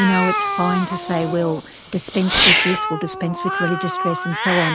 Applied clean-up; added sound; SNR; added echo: none; Cat + Fireworks; 0 dB; none.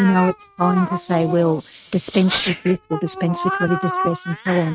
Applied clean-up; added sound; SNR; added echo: neural mask model RNNoise.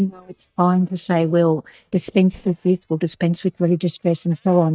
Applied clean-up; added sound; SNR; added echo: neural mask model DeepFilterNet 3.